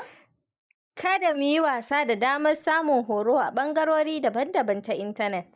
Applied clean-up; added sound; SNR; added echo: neural mask model Resemble Enhance denoiser.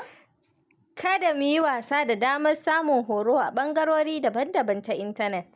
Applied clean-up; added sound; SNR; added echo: none; none; none; none.